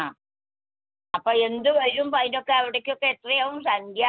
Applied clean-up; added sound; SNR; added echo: none; none; none; none.